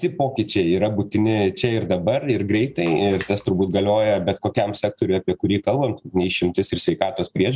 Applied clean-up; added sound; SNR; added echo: neural separator model SepFormer DNS4.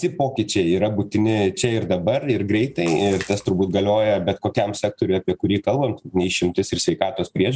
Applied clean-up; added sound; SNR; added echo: none; Splash, splatter; 20 dB; none.